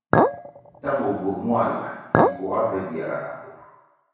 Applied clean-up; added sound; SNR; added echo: none; Chink, clink; -1 dB; reverberation time 1.1 s.